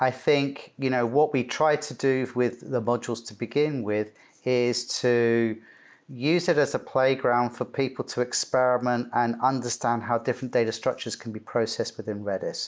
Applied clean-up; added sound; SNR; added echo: none; none; none; none.